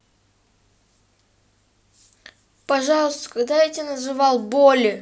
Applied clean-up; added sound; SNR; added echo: none; none; none; none.